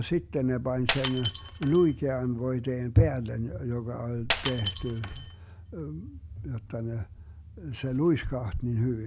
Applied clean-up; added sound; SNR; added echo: none; Shatter; 4 dB; none.